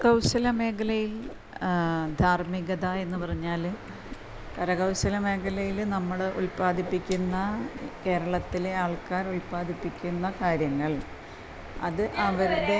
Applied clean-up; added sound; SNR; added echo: none; Chewing, mastication + Whoosh, swoosh, swish; 16 dB; none.